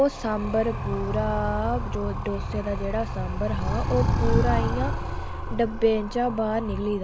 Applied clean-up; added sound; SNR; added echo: none; Animal; 0 dB; none.